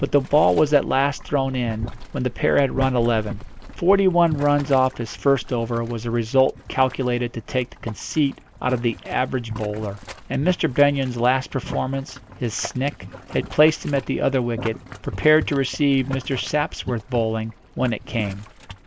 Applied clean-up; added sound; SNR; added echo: none; Boiling; 14 dB; none.